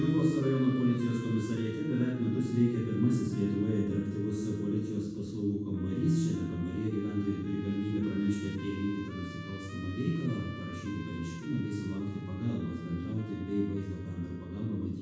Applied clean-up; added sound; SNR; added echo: none; Trumpet; 20 dB; reverberation time 1.1 s.